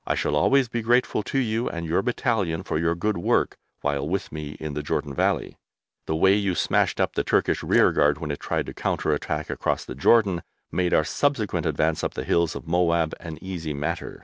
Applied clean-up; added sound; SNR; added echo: none; Drip / Splash, splatter; 19 dB; none.